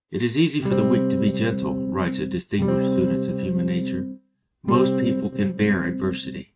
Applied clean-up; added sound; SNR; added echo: neural mask model RNNoise.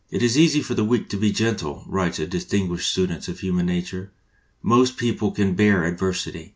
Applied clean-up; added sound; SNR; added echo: none; none; none; none.